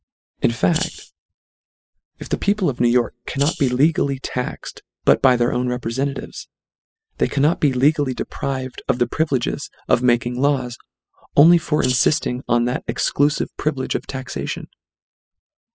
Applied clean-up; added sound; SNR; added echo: classical method spectral subtraction.